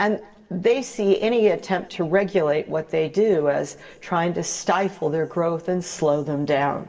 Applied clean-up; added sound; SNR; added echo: none; none; none; reverberation time 1.4 s.